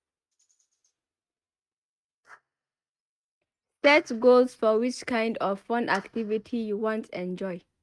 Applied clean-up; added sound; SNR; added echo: neural mask model RNNoise.